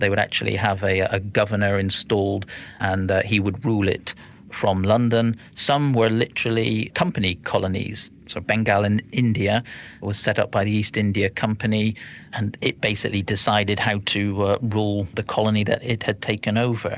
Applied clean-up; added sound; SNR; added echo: none; none; none; none.